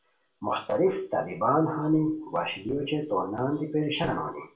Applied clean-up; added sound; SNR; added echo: none; none; none; reverberation time 0.3 s.